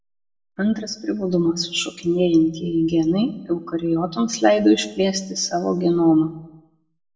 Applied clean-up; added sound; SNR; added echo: none; none; none; reverberation time 0.7 s.